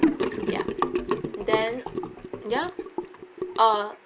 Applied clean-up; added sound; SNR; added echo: none; Sink (filling or washing) / Gurgling; 0 dB; none.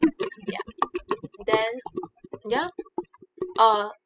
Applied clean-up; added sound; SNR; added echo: classical method spectral subtraction.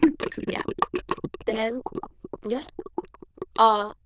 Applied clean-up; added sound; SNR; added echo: neural diffusion model UNIVERSE++.